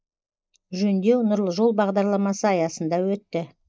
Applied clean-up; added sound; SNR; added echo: neural mask model Resemble Enhance denoiser.